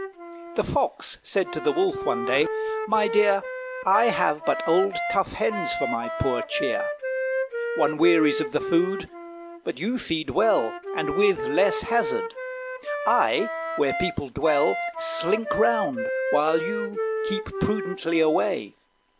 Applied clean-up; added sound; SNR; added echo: none; Wind instrument, woodwind instrument; 5 dB; none.